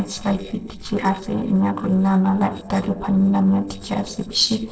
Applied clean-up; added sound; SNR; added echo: neural separator model SepFormer DNS4.